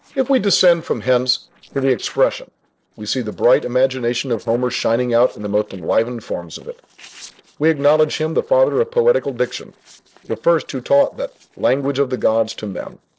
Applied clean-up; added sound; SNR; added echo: neural separator model SepFormer DNS4.